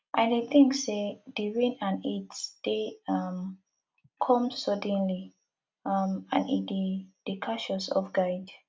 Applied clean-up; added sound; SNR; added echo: none; none; none; none.